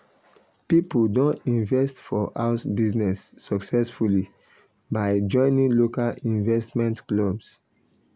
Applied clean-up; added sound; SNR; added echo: none; none; none; none.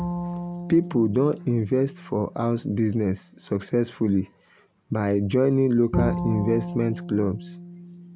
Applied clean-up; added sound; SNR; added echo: none; Bowed string instrument; 9 dB; none.